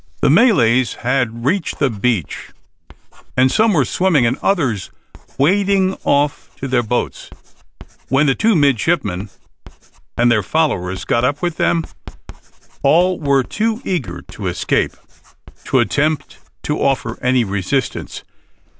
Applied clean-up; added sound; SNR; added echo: none; Writing; 19 dB; none.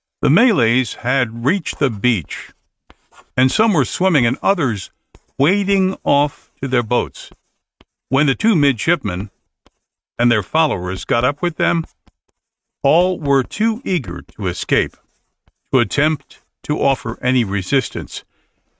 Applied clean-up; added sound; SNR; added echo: neural mask model RNNoise.